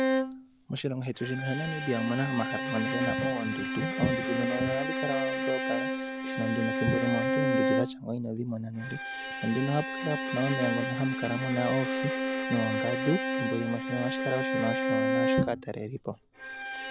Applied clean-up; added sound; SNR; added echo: none; Bowed string instrument; -1 dB; none.